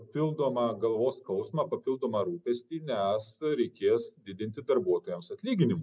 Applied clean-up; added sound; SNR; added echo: none; none; none; none.